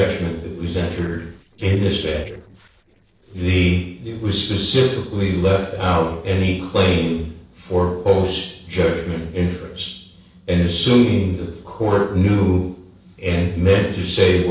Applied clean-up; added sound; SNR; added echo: neural separator model SepFormer DNS4.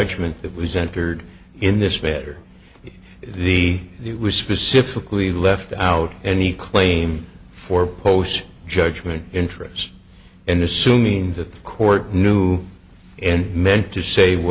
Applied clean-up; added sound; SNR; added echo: none; none; none; none.